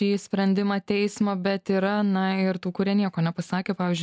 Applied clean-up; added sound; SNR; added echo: none; none; none; none.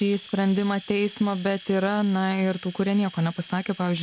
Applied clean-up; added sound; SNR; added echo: none; Domestic sounds, home sounds; 20 dB; none.